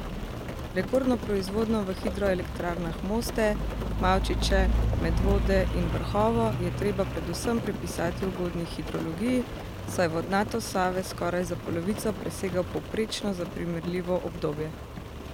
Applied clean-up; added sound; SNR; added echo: none; Rain; 2 dB; none.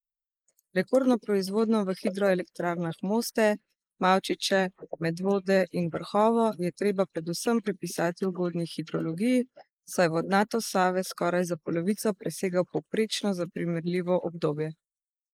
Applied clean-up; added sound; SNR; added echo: neural mask model Resemble Enhance denoiser.